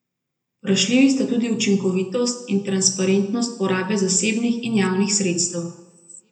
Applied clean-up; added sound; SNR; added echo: none; none; none; reverberation time 0.7 s.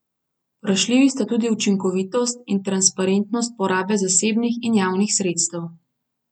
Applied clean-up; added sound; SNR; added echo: none; none; none; none.